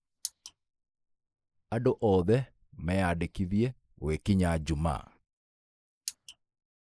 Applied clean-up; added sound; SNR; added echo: neural mask model Resemble Enhance denoiser.